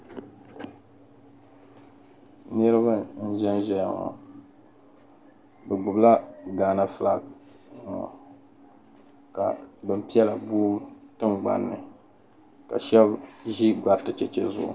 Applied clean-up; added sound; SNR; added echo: none; none; none; none.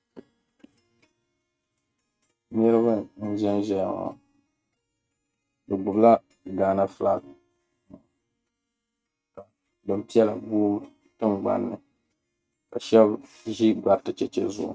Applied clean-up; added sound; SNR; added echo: neural mask model RNNoise.